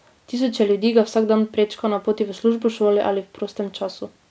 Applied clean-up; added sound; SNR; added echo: none; none; none; none.